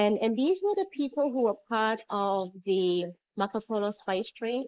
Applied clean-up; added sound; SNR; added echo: neural mask model Resemble Enhance denoiser.